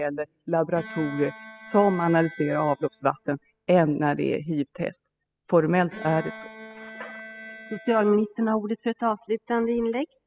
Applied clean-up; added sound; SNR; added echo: classical method spectral subtraction.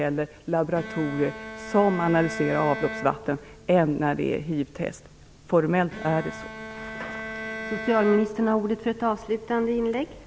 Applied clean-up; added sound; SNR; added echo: none; Bowed string instrument; 13 dB; none.